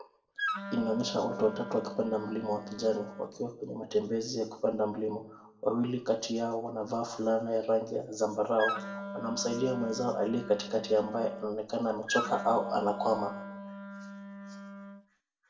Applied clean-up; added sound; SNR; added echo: none; Wind instrument, woodwind instrument; 8 dB; reverberation time 0.6 s.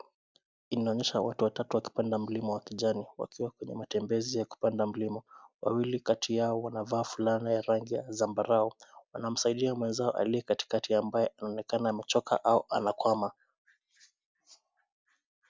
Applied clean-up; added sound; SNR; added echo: none; none; none; none.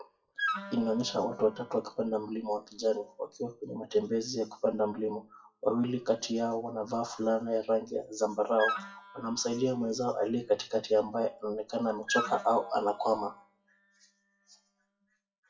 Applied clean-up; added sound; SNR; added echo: classical method WPE with log-MMSE.